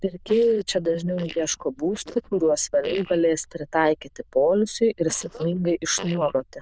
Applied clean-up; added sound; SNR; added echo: neural diffusion model UNIVERSE++.